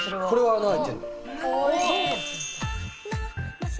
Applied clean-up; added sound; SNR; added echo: none; none; none; none.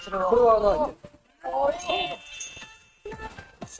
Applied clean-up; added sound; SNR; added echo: neural mask model RNNoise.